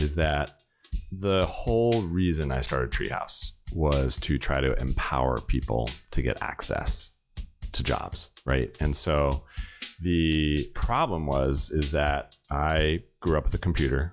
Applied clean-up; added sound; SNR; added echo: classical method log-MMSE.